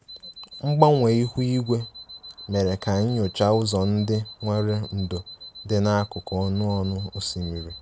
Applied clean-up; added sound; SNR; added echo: none; Alarm; 18 dB; none.